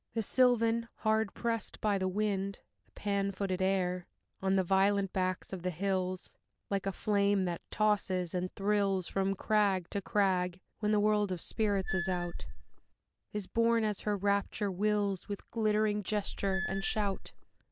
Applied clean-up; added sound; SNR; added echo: none; Squeak / Screech; 4 dB; none.